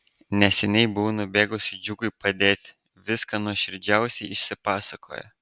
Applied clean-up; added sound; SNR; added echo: none; none; none; none.